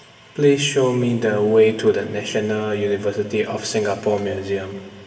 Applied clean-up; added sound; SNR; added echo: none; none; none; reverberation time 2.7 s.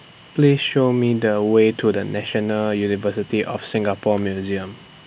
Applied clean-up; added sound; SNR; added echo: none; none; none; none.